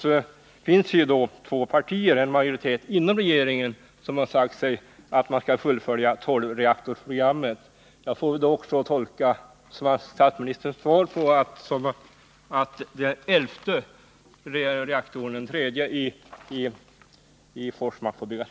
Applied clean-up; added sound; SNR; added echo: none; none; none; none.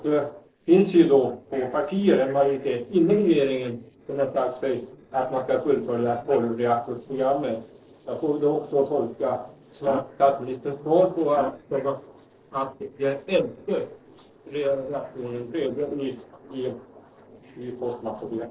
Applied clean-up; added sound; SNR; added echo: neural separator model SepFormer DNS4.